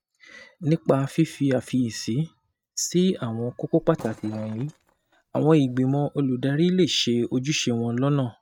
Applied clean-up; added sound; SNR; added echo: neural mask model RNNoise.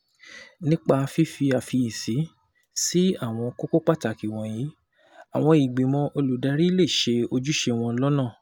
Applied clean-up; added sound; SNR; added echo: none; none; none; none.